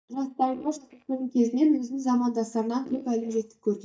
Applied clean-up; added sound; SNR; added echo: neural mask model DeepFilterNet 3.